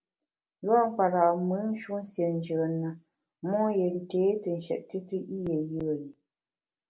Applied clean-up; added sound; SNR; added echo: none; none; none; none.